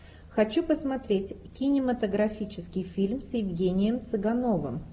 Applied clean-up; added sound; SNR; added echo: none; none; none; none.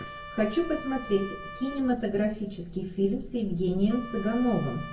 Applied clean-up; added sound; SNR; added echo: none; Trumpet; 15 dB; reverberation time 0.3 s.